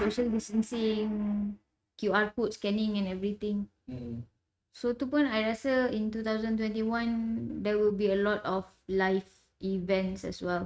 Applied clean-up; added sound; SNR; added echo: neural mask model RNNoise.